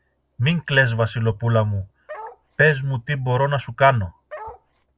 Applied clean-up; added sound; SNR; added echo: none; Bark; 16 dB; none.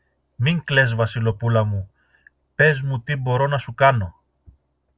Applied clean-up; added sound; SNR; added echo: none; none; none; none.